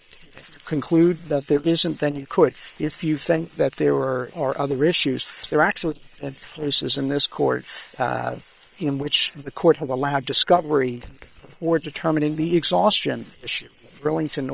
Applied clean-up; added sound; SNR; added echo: neural separator model SepFormer WHAM!.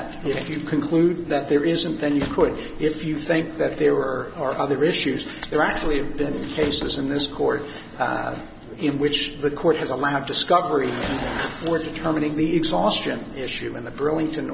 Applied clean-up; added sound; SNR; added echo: none; Squeak / Slam / Human group actions; 19 dB; none.